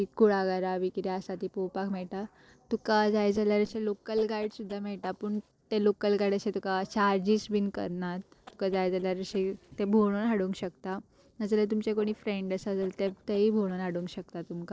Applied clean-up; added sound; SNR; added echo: neural separator model SepFormer DNS4.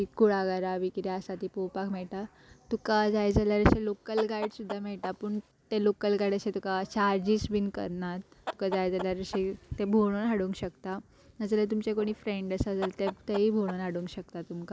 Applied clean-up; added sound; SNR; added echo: none; Chicken, rooster; 13 dB; none.